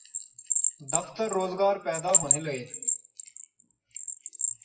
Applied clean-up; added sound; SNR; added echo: classical method WPE with log-MMSE.